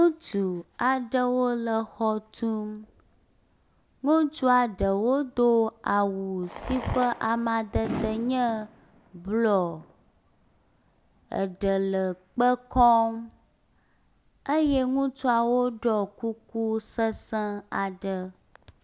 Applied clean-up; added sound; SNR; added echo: none; Fireworks; 19 dB; none.